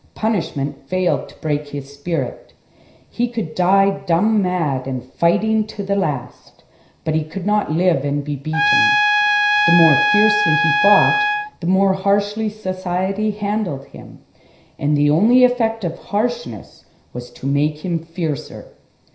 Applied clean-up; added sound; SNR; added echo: none; Trumpet; -2 dB; reverberation time 0.5 s.